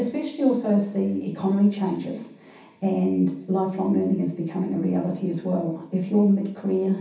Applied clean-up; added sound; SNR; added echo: none; none; none; reverberation time 0.7 s.